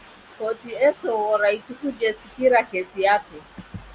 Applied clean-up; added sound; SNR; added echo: none; none; none; none.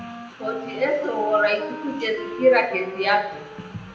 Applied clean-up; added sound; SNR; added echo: none; Wind instrument, woodwind instrument; 13 dB; reverberation time 0.7 s.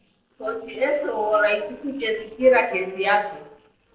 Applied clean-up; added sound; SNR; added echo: neural separator model SepFormer DNS4.